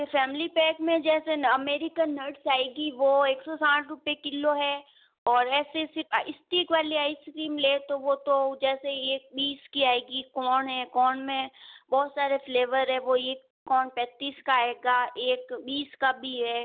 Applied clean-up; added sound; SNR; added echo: none; none; none; none.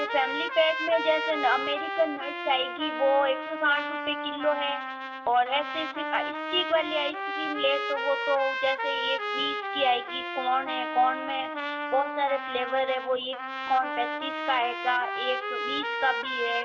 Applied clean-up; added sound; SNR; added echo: none; Trumpet; 4 dB; reverberation time 0.8 s.